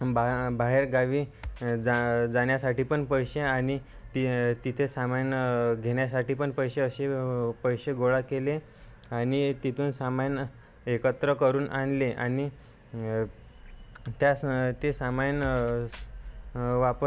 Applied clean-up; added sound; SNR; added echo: none; Drum kit; 16 dB; none.